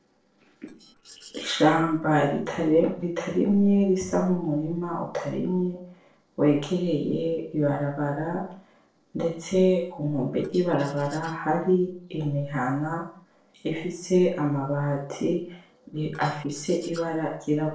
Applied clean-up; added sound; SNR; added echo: neural separator model SepFormer DNS4.